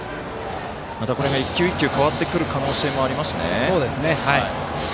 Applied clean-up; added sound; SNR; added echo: none; none; none; none.